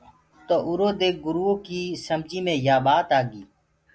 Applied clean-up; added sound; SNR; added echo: none; none; none; none.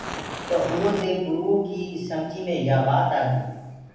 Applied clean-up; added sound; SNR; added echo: none; Fire; 14 dB; reverberation time 1.1 s.